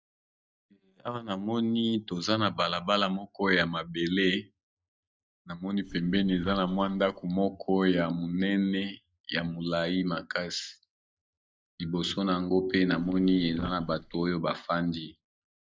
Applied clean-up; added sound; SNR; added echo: neural mask model DeepFilterNet 3.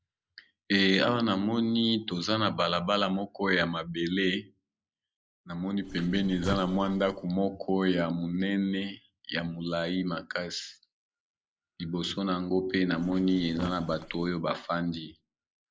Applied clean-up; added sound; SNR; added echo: neural mask model Resemble Enhance denoiser.